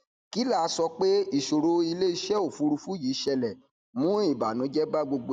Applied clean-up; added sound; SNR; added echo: none; none; none; none.